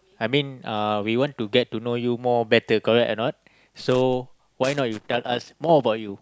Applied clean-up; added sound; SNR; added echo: none; none; none; none.